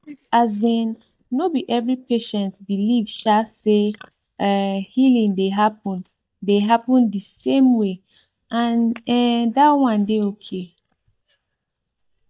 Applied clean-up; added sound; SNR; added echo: neural mask model DeepFilterNet 3.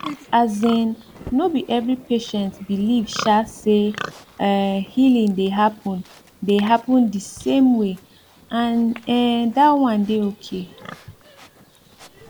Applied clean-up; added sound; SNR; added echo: none; Livestock, farm animals, working animals; 19 dB; none.